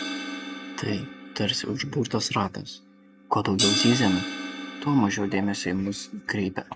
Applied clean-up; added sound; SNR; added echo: none; Crash cymbal; 6 dB; none.